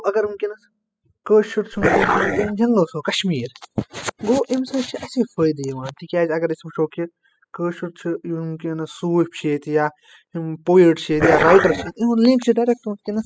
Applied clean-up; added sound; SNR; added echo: classical method spectral subtraction.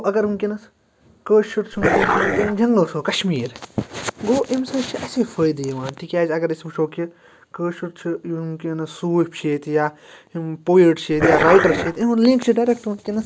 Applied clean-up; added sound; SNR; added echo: none; Dog; -1 dB; none.